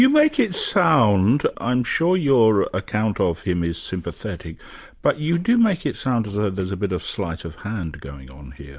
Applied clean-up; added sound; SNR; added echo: none; none; none; none.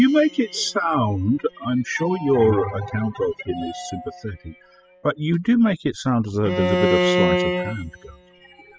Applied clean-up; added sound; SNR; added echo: classical method spectral subtraction.